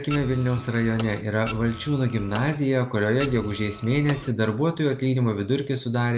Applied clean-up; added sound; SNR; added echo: none; Printer; 13 dB; none.